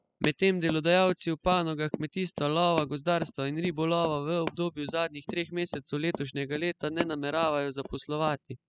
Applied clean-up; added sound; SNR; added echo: classical method spectral subtraction.